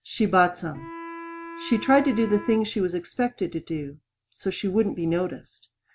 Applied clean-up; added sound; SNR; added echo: none; Wind instrument, woodwind instrument; 15 dB; none.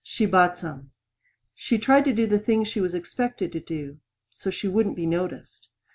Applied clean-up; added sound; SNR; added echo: none; none; none; none.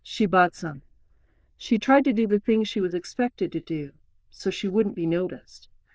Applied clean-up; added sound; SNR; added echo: neural diffusion model UNIVERSE++.